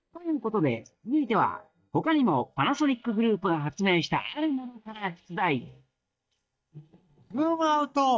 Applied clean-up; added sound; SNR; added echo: neural mask model DeepFilterNet 3.